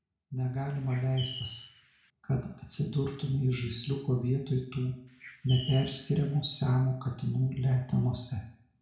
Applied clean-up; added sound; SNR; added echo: none; Bird; 12 dB; reverberation time 0.6 s.